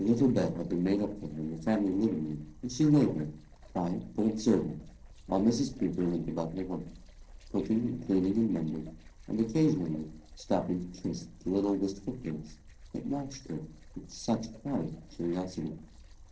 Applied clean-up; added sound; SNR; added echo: neural separator model SepFormer DNS4.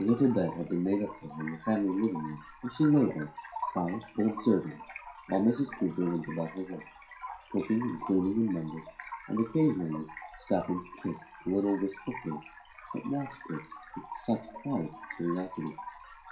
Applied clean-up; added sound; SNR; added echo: classical method WPE with log-MMSE.